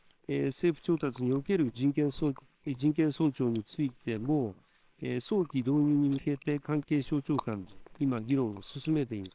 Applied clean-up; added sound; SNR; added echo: neural separator model SepFormer WHAMR!.